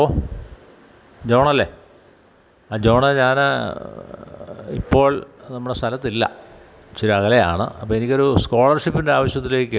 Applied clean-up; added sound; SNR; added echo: none; none; none; none.